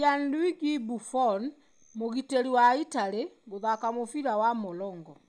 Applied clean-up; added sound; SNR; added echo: none; none; none; none.